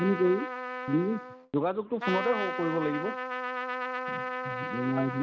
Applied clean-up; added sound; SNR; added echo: none; Trumpet; 4 dB; none.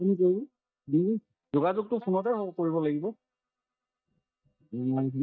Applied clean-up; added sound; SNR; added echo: neural mask model DeepFilterNet 3.